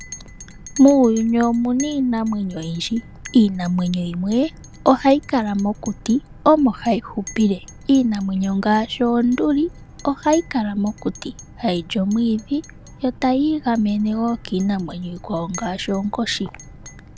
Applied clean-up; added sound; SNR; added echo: none; Boat, Water vehicle + Chink, clink; 19 dB; none.